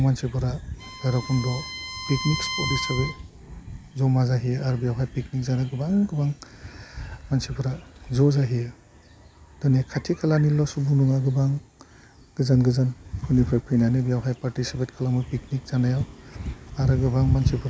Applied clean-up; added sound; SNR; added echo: none; Bowed string instrument; 10 dB; none.